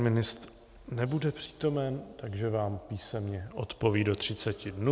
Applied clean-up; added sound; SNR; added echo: none; none; none; none.